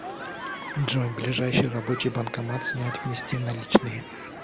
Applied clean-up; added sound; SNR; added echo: none; Human group actions; 10 dB; none.